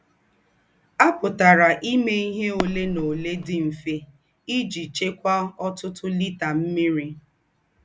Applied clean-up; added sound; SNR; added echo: none; Fireworks; 8 dB; none.